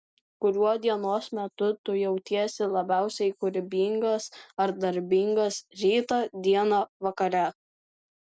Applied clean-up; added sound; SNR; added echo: none; none; none; none.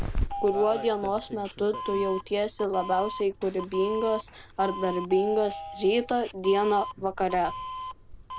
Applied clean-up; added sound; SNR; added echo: none; Doorbell; 8 dB; none.